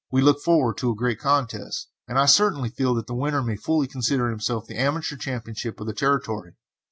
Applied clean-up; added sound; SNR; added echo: none; none; none; none.